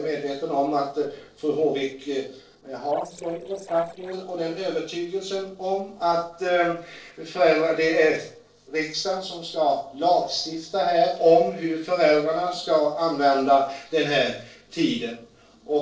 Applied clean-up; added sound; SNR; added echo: neural separator model SepFormer DNS4.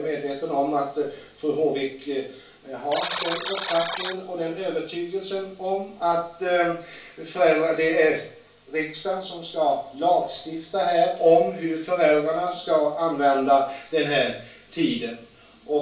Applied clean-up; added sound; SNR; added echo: none; Alarm; 7 dB; reverberation time 0.3 s.